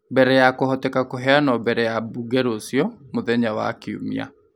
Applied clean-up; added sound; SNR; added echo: none; none; none; none.